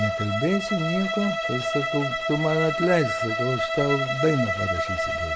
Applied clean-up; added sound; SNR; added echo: none; Bowed string instrument; 1 dB; none.